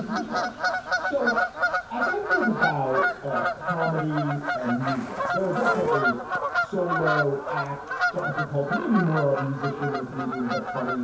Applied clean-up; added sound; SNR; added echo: none; Bird vocalization, bird call, bird song / Fowl; -1 dB; reverberation time 0.6 s.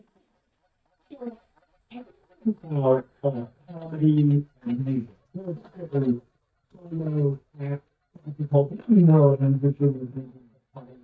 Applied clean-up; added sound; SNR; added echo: neural mask model DeepFilterNet 3.